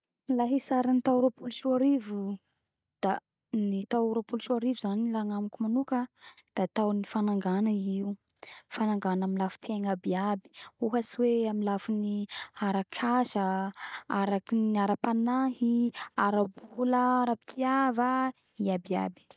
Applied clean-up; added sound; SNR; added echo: none; none; none; none.